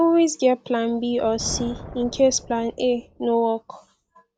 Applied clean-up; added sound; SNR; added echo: none; Thunder; 18 dB; none.